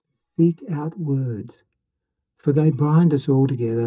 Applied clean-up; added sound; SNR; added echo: neural mask model DeepFilterNet 3.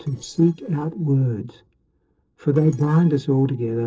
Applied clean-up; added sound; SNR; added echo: neural separator model SepFormer DNS4.